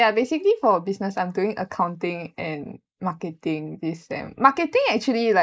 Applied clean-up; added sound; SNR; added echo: neural mask model Resemble Enhance denoiser.